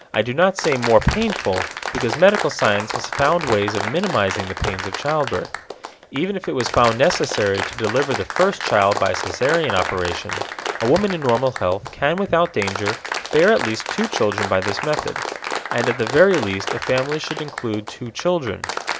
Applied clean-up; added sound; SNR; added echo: none; Applause; 7 dB; none.